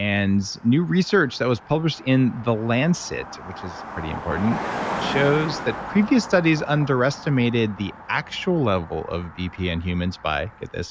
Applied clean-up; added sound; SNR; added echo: none; Car passing by; 12 dB; none.